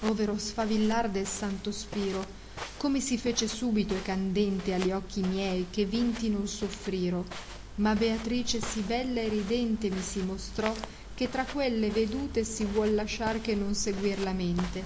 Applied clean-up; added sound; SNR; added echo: none; Walk, footsteps; 14 dB; none.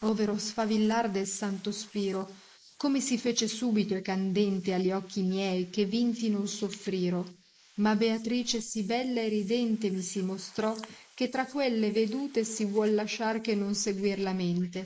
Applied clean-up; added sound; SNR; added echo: neural mask model Resemble Enhance denoiser.